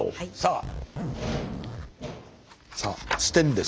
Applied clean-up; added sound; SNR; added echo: none; Zipper (clothing); 10 dB; none.